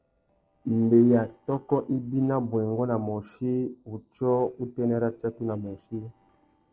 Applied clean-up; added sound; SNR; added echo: neural separator model SepFormer DNS4.